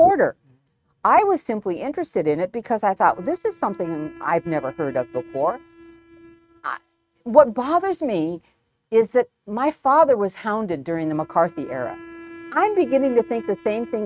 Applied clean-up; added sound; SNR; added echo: neural mask model RNNoise.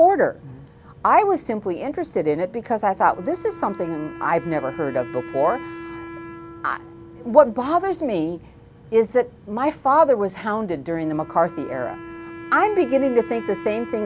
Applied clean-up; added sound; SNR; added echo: none; Wind instrument, woodwind instrument; 17 dB; none.